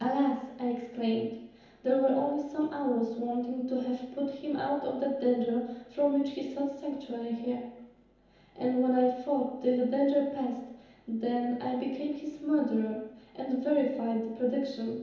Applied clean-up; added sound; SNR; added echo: none; none; none; reverberation time 1.0 s.